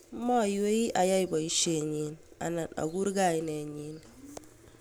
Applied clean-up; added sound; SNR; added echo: none; none; none; none.